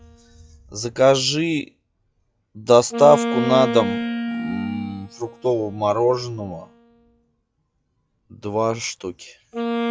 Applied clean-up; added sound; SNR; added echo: classical method log-MMSE.